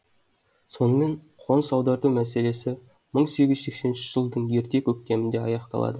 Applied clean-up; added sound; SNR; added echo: none; none; none; none.